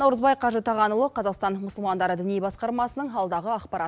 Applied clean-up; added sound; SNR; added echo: none; none; none; none.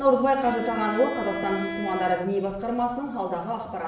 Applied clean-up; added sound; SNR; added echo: none; Bowed string instrument; 10 dB; reverberation time 0.7 s.